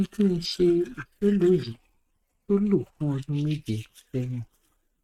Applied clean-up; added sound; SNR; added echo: neural mask model RNNoise.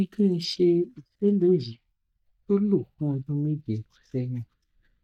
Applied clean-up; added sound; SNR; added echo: neural mask model DeepFilterNet 3.